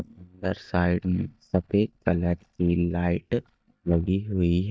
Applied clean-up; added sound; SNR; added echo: neural mask model DeepFilterNet 3.